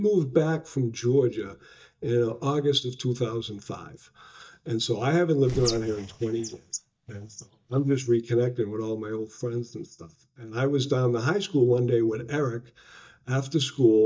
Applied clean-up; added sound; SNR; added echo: neural mask model DeepFilterNet 3.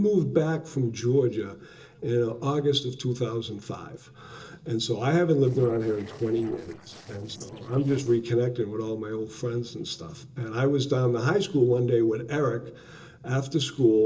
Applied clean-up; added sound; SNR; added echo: neural separator model SepFormer DNS4.